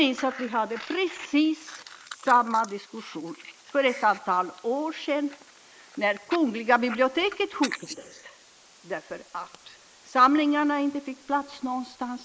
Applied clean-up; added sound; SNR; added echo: neural mask model Resemble Enhance denoiser.